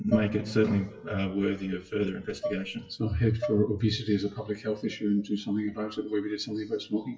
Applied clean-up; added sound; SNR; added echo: classical method WPE with log-MMSE.